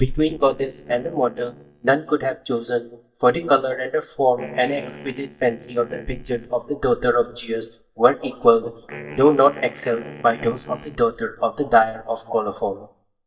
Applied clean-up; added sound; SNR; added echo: neural mask model DeepFilterNet 3.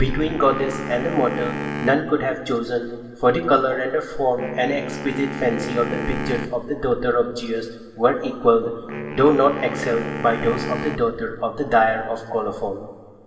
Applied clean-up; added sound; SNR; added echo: none; Wind instrument, woodwind instrument; 10 dB; reverberation time 2.0 s.